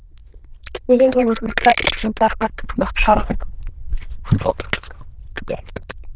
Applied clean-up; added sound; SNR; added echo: neural diffusion model UNIVERSE++.